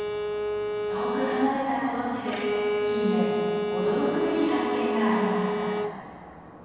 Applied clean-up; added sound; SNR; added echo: none; Bowed string instrument; 0 dB; reverberation time 2.2 s.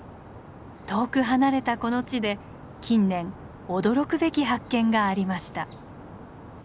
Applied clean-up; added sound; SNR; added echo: none; none; none; none.